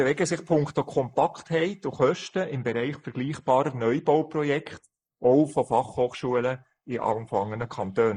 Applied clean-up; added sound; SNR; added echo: neural mask model Resemble Enhance denoiser.